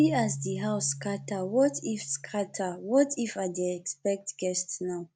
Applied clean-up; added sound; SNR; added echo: none; Keyboard (musical); 14 dB; none.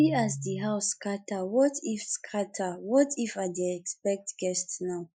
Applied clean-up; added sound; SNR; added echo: classical method Wiener filter.